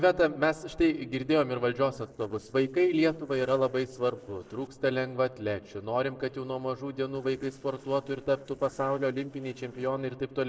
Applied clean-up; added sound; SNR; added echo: neural separator model SepFormer DNS4.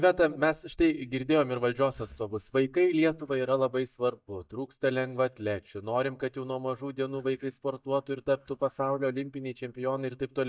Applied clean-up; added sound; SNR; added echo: neural mask model DeepFilterNet 3.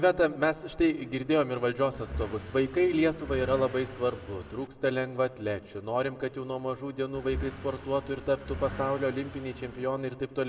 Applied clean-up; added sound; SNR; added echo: none; Accelerating, revving, vroom / Car; 11 dB; reverberation time 0.7 s.